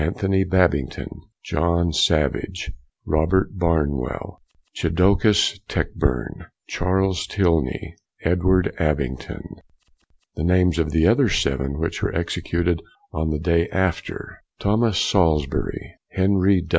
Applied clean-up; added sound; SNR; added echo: none; none; none; none.